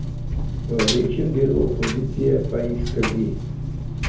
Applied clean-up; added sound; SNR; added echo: none; Engine; 2 dB; reverberation time 0.6 s.